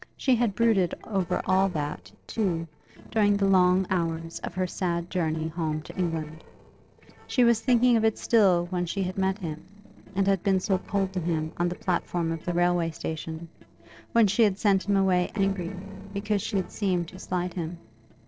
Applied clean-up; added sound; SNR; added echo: neural separator model SepFormer DNS4.